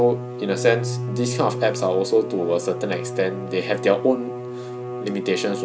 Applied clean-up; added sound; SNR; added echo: none; Bowed string instrument; 7 dB; none.